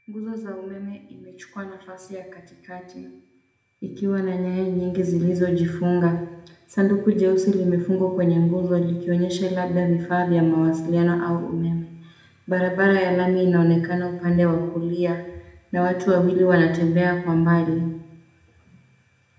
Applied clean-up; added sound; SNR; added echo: none; none; none; reverberation time 0.7 s.